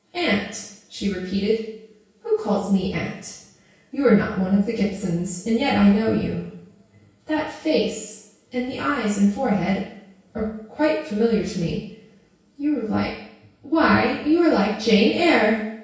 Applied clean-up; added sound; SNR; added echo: none; none; none; reverberation time 0.6 s.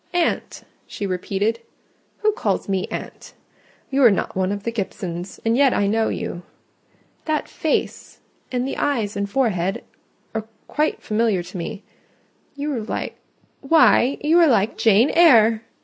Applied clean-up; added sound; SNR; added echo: none; none; none; none.